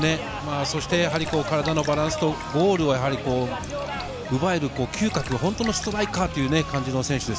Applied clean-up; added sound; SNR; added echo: none; Raindrop / Drip; 18 dB; none.